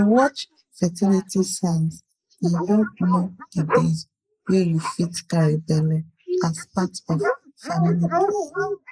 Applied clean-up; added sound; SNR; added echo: neural mask model Resemble Enhance denoiser.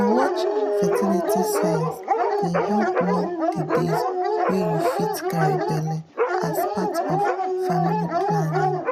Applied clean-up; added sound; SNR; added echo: none; Dog; -4 dB; none.